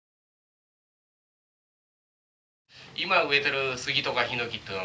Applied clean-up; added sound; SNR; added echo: none; none; none; none.